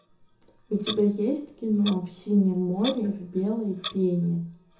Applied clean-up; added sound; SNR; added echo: none; Clock; 15 dB; reverberation time 0.5 s.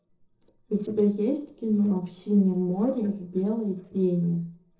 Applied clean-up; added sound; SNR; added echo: neural separator model SepFormer DNS4.